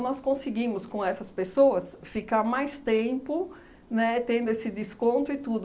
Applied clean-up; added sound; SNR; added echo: none; none; none; none.